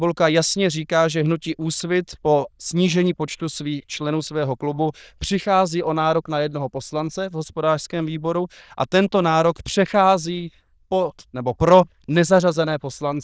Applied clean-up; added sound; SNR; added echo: neural diffusion model UNIVERSE++.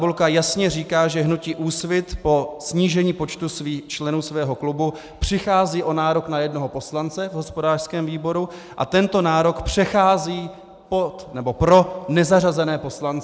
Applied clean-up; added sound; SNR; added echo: none; none; none; none.